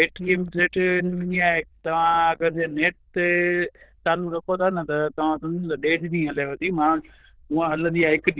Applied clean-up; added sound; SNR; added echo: neural diffusion model UNIVERSE++.